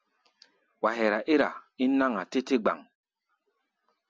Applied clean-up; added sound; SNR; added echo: none; none; none; none.